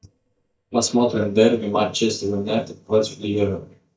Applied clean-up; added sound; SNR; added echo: neural mask model DeepFilterNet 3.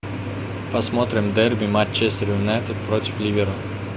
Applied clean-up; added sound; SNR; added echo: none; none; none; none.